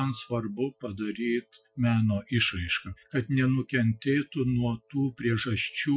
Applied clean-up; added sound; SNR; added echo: classical method Wiener filter.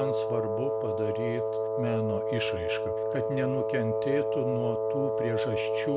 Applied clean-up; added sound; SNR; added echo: none; Wind instrument, woodwind instrument; -4 dB; none.